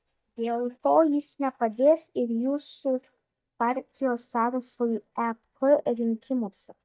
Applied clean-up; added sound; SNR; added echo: neural mask model DeepFilterNet 3.